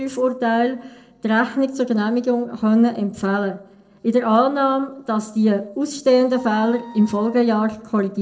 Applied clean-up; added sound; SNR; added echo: neural separator model SepFormer DNS4.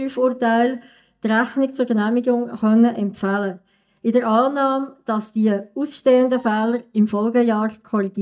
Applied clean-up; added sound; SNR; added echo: neural mask model DeepFilterNet 3.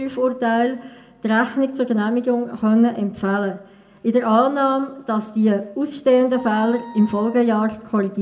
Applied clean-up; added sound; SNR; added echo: none; Wind instrument, woodwind instrument; 19 dB; reverberation time 0.7 s.